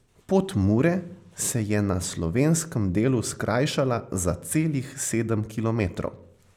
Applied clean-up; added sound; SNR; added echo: none; none; none; none.